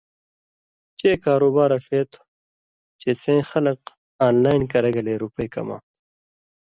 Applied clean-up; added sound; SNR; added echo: none; none; none; none.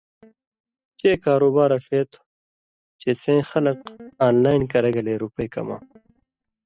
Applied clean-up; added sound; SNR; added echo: neural mask model DeepFilterNet 3.